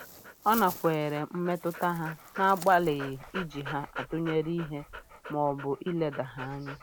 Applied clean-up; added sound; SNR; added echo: none; Dog; 13 dB; none.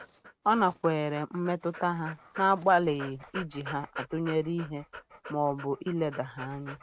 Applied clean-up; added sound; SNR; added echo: neural mask model RNNoise.